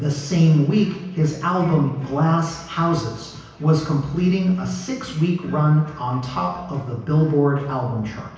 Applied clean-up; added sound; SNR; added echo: none; none; none; reverberation time 0.9 s.